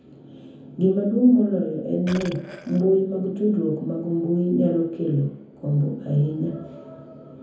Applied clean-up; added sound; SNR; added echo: none; Burping, eructation; 16 dB; reverberation time 0.7 s.